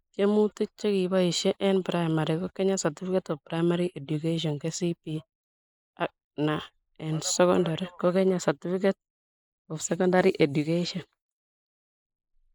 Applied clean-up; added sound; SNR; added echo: neural mask model Resemble Enhance denoiser.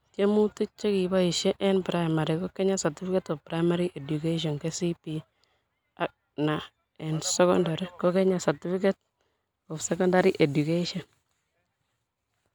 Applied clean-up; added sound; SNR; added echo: none; none; none; none.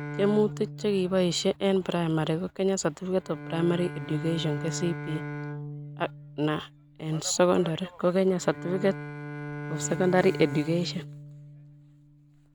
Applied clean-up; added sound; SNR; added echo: none; Bowed string instrument; 11 dB; none.